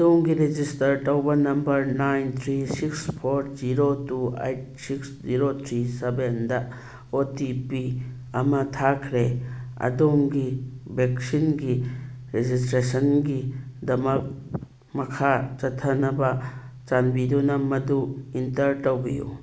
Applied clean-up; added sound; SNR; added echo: none; Wind; 10 dB; none.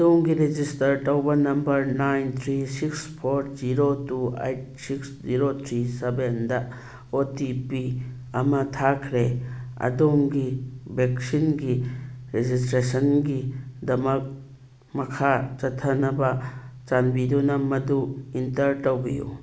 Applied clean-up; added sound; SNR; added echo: none; none; none; none.